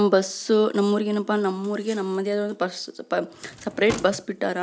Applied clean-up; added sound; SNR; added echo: none; Drawer open or close / Wood; 15 dB; none.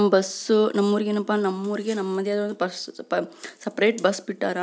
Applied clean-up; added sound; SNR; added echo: none; none; none; none.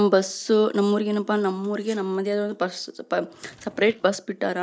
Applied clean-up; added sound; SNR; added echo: neural mask model DeepFilterNet 3.